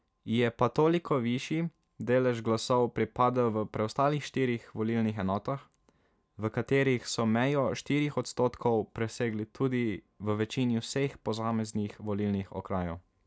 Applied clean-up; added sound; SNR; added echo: none; none; none; none.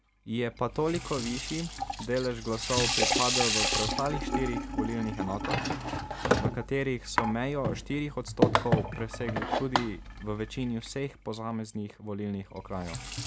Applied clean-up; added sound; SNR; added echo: none; Sink (filling or washing) / Water tap, faucet; -1 dB; none.